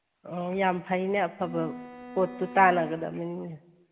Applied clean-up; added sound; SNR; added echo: none; Bowed string instrument; 12 dB; reverberation time 1.3 s.